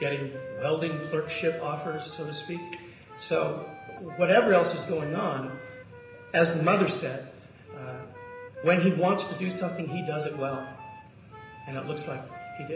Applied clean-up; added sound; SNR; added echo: none; Wind instrument, woodwind instrument; 14 dB; reverberation time 0.9 s.